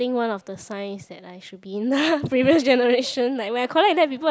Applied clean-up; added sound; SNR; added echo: none; none; none; none.